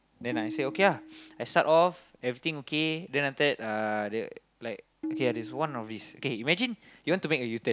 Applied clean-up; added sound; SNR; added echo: none; Tabla; 11 dB; none.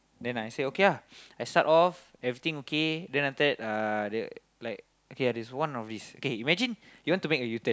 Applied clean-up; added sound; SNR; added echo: none; none; none; none.